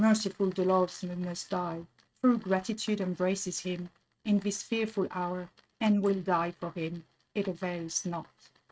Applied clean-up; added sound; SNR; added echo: neural mask model RNNoise.